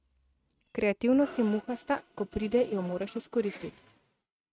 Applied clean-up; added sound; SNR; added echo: neural mask model RNNoise.